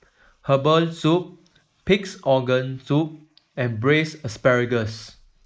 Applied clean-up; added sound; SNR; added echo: neural mask model Resemble Enhance denoiser.